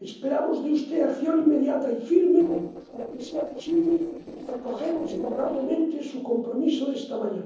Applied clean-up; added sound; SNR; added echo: neural separator model SepFormer DNS4.